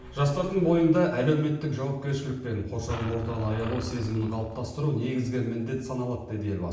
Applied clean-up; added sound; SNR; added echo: none; Engine; 11 dB; reverberation time 0.7 s.